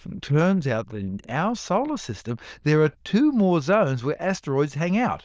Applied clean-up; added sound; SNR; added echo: neural diffusion model UNIVERSE++.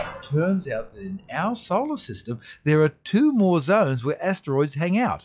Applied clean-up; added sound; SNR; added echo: classical method log-MMSE.